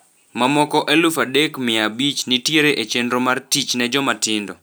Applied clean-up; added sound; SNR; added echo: none; none; none; none.